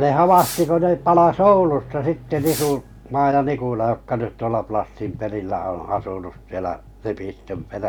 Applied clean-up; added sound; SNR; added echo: none; Fireworks; 16 dB; none.